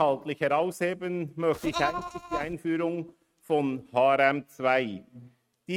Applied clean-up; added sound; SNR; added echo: neural mask model RNNoise.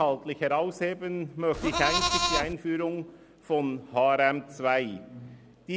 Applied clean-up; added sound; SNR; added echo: none; Livestock, farm animals, working animals; -1 dB; none.